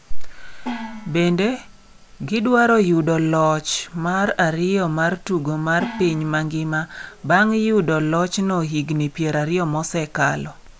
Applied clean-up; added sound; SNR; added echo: none; Gong; 16 dB; none.